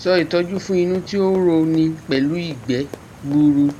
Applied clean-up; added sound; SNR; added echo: none; Run + Stream; 19 dB; none.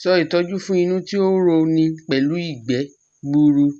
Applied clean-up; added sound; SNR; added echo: none; none; none; none.